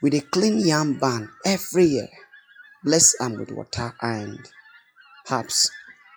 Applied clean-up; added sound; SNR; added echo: classical method log-MMSE.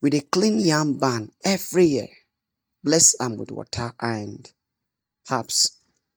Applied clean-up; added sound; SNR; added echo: neural mask model DeepFilterNet 3.